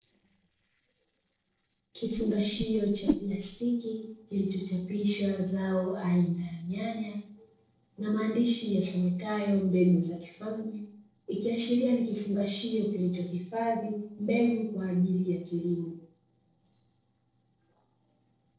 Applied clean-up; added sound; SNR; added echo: neural separator model SepFormer DNS4.